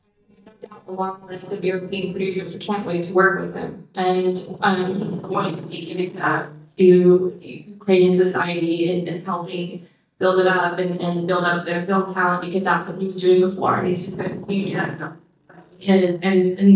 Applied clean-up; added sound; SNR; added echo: neural mask model DeepFilterNet 3.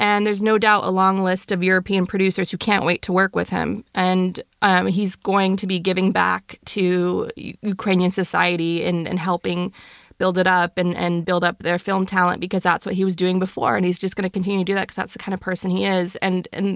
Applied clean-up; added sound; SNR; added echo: none; none; none; none.